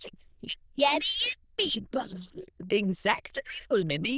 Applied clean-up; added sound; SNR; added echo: neural diffusion model UNIVERSE++.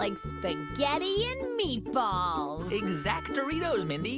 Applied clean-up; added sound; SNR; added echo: none; Harmonica; 15 dB; none.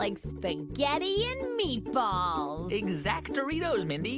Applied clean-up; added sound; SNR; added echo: none; none; none; none.